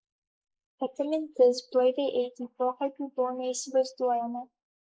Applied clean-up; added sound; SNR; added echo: neural mask model Resemble Enhance denoiser.